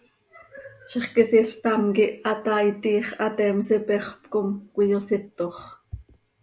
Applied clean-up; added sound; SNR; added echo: none; none; none; none.